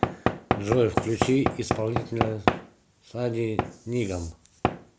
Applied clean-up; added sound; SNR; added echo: none; Knock / Wood; 0 dB; none.